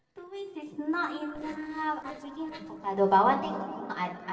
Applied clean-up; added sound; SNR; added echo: neural separator model SepFormer DNS4.